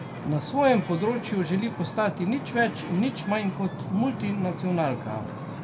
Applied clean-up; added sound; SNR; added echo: none; Wind / Ocean; 9 dB; reverberation time 1.6 s.